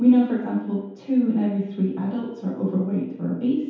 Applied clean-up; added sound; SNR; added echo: none; none; none; reverberation time 0.8 s.